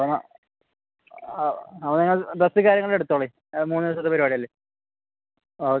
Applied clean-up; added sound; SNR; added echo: none; none; none; none.